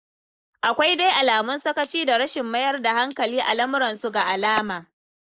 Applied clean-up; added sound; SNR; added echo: neural mask model Resemble Enhance denoiser.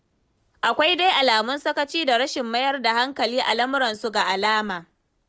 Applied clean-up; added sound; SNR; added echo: none; none; none; none.